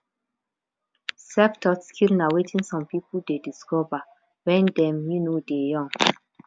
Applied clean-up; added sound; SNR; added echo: none; none; none; none.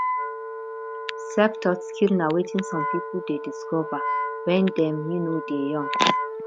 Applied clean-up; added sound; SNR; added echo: none; Wind instrument, woodwind instrument; 4 dB; none.